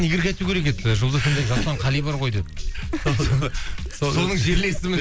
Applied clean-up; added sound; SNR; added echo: none; Liquid; 7 dB; none.